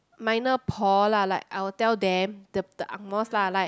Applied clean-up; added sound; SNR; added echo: none; none; none; none.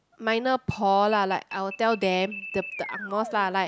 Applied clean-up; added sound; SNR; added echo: none; Alarm; 14 dB; none.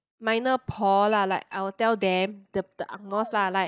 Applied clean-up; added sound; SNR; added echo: neural mask model DeepFilterNet 3.